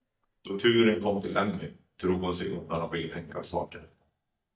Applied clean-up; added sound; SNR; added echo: neural mask model DeepFilterNet 3.